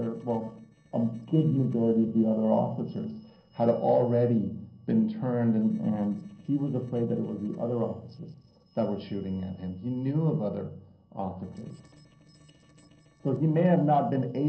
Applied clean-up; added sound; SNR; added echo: neural separator model SepFormer DNS4.